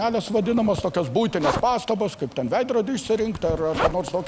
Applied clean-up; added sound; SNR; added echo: none; Zipper (clothing); 9 dB; none.